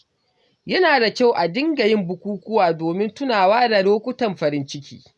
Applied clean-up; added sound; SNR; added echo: none; none; none; none.